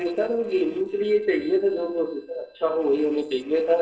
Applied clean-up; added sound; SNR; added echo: neural separator model SepFormer DNS4.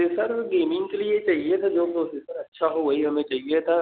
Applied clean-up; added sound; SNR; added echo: none; none; none; none.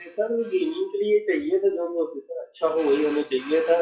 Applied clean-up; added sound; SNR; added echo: classical method WPE with log-MMSE.